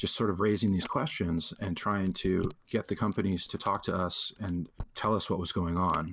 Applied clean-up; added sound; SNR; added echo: neural mask model Resemble Enhance denoiser.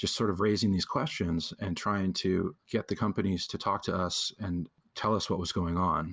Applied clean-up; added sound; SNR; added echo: none; none; none; none.